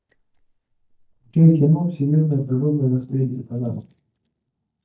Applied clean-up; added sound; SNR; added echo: neural mask model DeepFilterNet 3.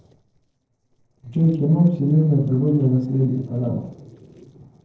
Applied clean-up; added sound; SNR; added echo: neural separator model SepFormer DNS4.